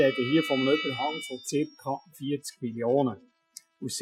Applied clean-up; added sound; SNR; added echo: classical method Wiener filter.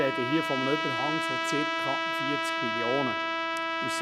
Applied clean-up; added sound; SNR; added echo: none; Trumpet; -3 dB; none.